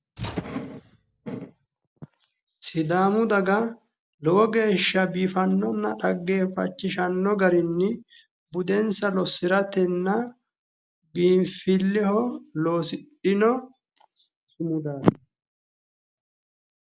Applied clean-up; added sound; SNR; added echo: none; Slam / Tools; 16 dB; none.